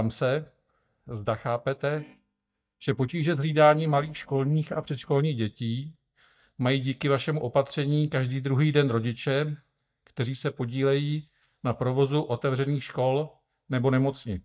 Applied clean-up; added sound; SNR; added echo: neural mask model DeepFilterNet 3.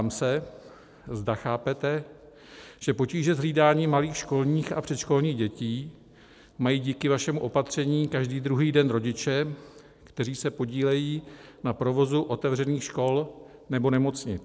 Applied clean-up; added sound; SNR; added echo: none; none; none; none.